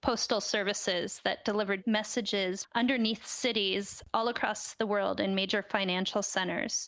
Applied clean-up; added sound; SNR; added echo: none; none; none; none.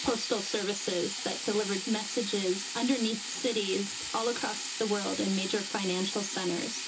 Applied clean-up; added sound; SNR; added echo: none; Sink (filling or washing); 5 dB; reverberation time 0.2 s.